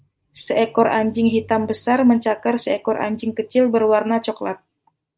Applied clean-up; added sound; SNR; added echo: none; none; none; none.